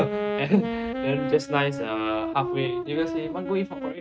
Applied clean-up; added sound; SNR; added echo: neural mask model RNNoise.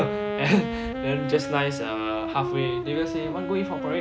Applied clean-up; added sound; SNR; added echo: none; Wind instrument, woodwind instrument; 3 dB; none.